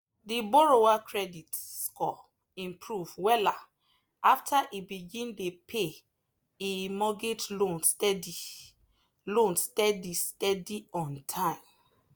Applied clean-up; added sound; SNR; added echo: none; none; none; none.